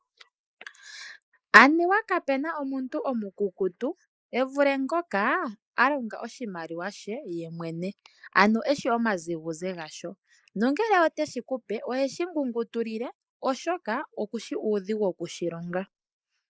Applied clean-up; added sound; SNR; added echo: neural mask model Resemble Enhance denoiser.